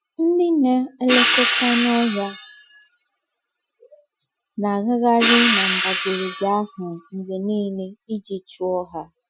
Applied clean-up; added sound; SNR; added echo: classical method Wiener filter.